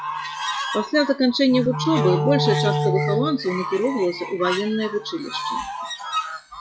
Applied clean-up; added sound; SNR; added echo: classical method log-MMSE.